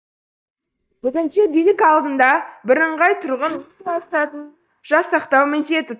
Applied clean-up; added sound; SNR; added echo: neural mask model DeepFilterNet 3.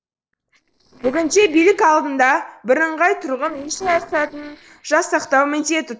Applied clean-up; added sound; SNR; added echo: neural separator model SepFormer DNS4.